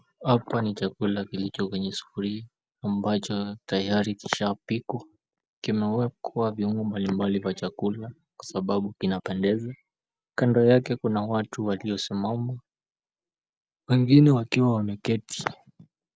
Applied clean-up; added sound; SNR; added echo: none; none; none; none.